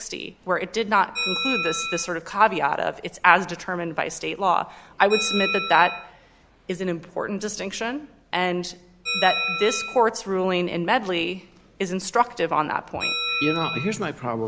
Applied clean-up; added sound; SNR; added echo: none; Bell; 8 dB; none.